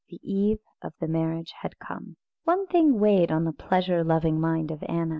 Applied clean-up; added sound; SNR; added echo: none; none; none; none.